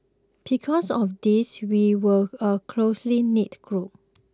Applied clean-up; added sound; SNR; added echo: none; none; none; none.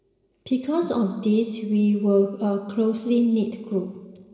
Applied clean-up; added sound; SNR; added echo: none; none; none; reverberation time 1.9 s.